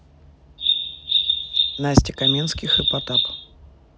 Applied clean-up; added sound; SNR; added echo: none; Bird vocalization, bird call, bird song; -3 dB; none.